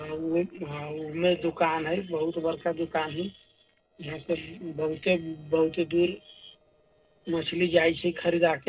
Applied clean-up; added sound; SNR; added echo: neural separator model SepFormer DNS4.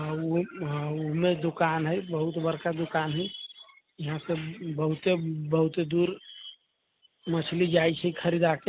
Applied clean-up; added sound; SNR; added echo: none; none; none; none.